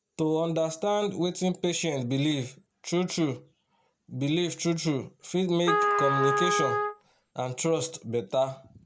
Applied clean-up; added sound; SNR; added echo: none; Trumpet; -2 dB; none.